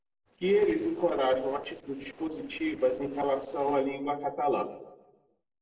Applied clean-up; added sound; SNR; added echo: neural separator model SepFormer DNS4.